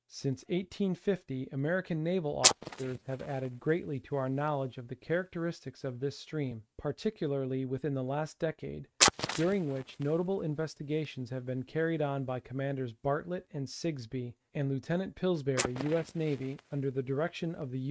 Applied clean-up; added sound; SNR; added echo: neural mask model RNNoise.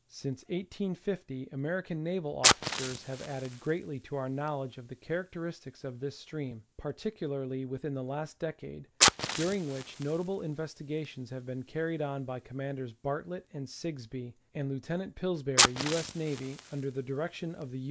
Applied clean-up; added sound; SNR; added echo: none; Fire; 1 dB; none.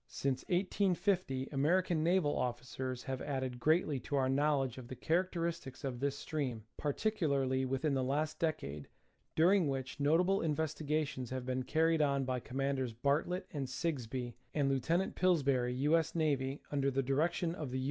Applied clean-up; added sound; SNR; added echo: none; none; none; none.